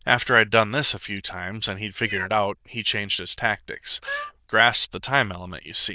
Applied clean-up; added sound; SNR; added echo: neural diffusion model UNIVERSE++.